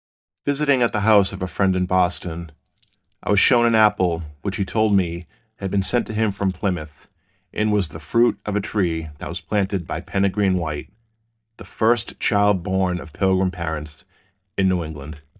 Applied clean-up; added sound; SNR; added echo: neural mask model DeepFilterNet 3.